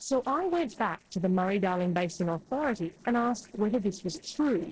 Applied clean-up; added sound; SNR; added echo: neural separator model SepFormer DNS4.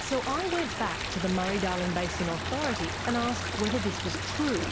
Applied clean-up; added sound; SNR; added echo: none; Stream; 2 dB; none.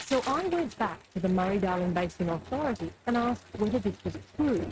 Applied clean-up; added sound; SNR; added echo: neural mask model RNNoise.